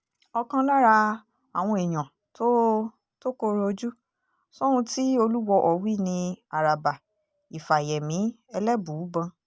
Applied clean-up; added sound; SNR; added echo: none; none; none; none.